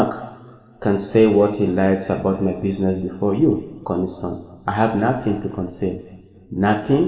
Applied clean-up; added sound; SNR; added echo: none; none; none; reverberation time 2.1 s.